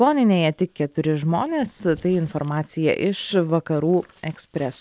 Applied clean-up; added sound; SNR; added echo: none; none; none; none.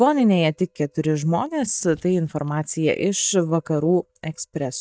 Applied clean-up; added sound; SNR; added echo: neural mask model DeepFilterNet 3.